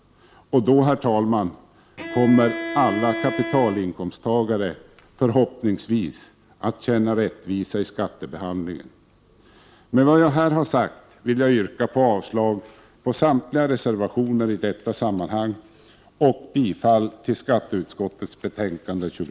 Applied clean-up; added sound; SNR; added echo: none; Bowed string instrument; 9 dB; none.